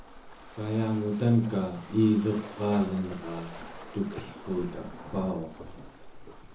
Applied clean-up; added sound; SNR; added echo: none; Waves, surf; 13 dB; reverberation time 0.7 s.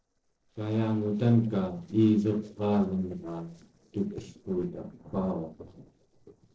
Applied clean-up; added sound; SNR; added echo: neural separator model SepFormer DNS4.